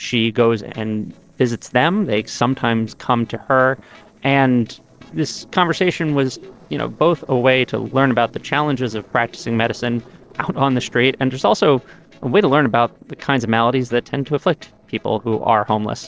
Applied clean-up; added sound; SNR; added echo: neural separator model SepFormer DNS4.